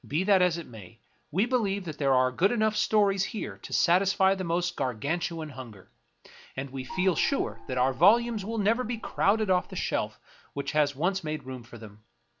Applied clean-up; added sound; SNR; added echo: none; Gong; 14 dB; none.